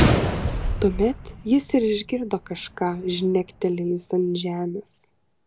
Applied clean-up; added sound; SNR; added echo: none; Gunshot, gunfire; 3 dB; none.